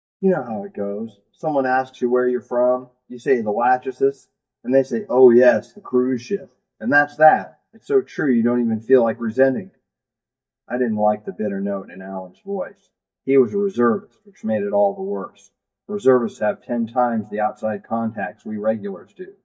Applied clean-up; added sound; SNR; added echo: neural mask model DeepFilterNet 3.